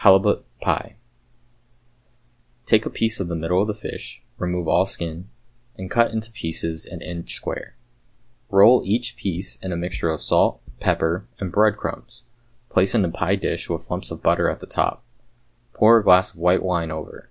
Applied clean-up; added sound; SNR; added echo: none; none; none; none.